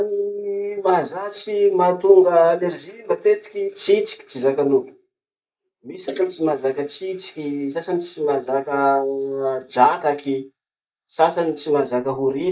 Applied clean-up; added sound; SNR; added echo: neural mask model Resemble Enhance denoiser.